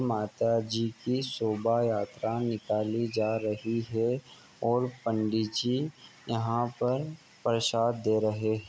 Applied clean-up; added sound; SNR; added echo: none; none; none; none.